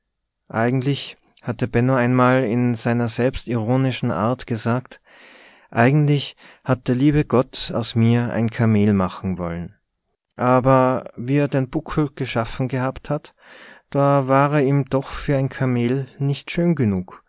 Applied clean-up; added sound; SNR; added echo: none; none; none; none.